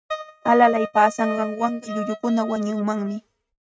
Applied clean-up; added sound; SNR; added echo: neural mask model RNNoise.